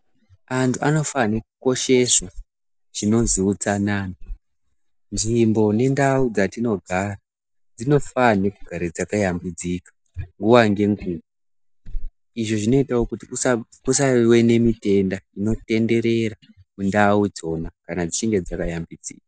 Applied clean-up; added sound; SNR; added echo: neural mask model DeepFilterNet 3.